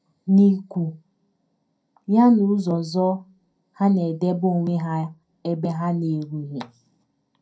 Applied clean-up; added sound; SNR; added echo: none; none; none; reverberation time 0.2 s.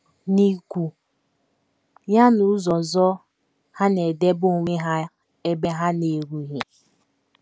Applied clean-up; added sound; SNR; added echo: none; none; none; none.